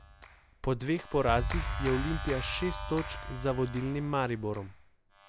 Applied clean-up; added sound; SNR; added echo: none; Clapping; 6 dB; none.